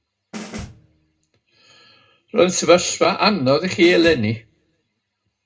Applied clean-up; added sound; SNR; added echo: none; Snare drum; 16 dB; reverberation time 0.2 s.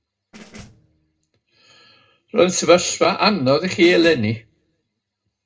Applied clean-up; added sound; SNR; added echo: neural separator model SepFormer DNS4.